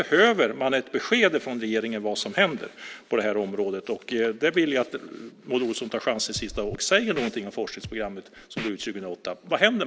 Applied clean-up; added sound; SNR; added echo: none; Scratching (performance technique); 15 dB; none.